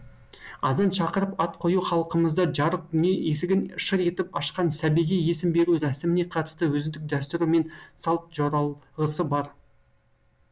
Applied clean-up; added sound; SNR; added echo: none; none; none; none.